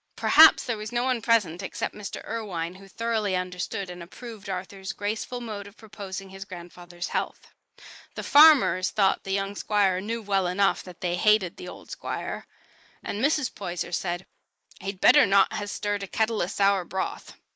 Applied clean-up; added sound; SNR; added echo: neural mask model Resemble Enhance denoiser.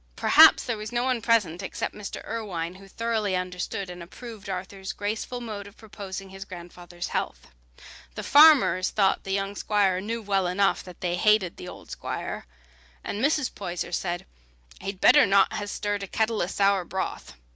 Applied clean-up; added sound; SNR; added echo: none; none; none; none.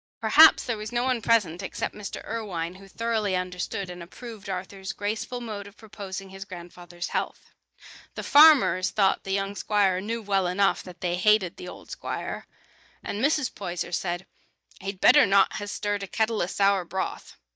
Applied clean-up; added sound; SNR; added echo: neural mask model DeepFilterNet 3.